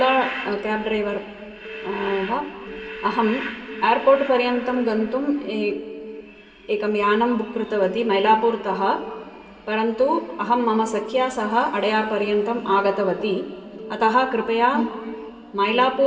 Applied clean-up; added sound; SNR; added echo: none; Telephone; 18 dB; reverberation time 2.5 s.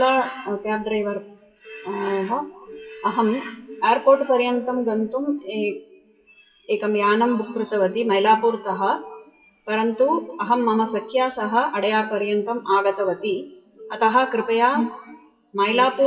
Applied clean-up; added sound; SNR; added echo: classical method WPE with log-MMSE.